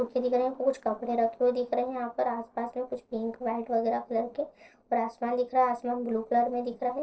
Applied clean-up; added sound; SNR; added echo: neural separator model SepFormer DNS4.